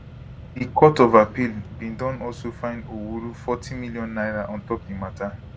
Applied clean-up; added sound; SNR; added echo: none; Mechanisms; 15 dB; none.